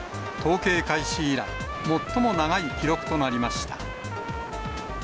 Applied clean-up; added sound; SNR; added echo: none; Trumpet; 9 dB; none.